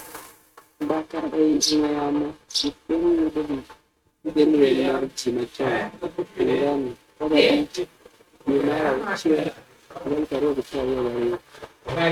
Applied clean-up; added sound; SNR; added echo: neural mask model RNNoise.